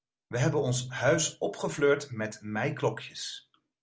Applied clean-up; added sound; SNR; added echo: none; none; none; none.